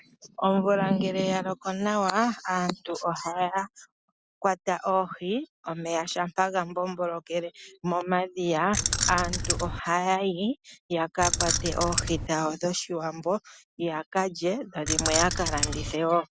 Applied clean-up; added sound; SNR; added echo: none; Keys jangling; 0 dB; none.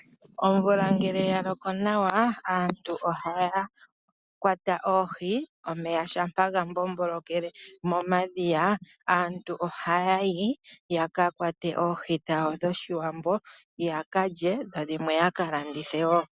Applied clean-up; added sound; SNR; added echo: none; none; none; none.